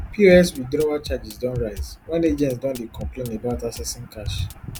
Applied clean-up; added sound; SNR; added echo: none; Drum kit; 15 dB; none.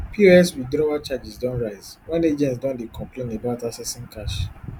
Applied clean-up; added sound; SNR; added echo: none; none; none; none.